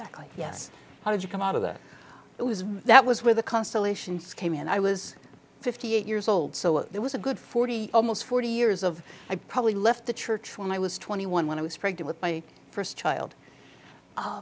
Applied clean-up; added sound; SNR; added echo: none; none; none; none.